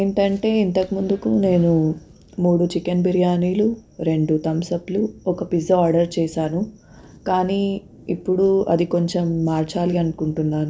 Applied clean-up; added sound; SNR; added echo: none; none; none; none.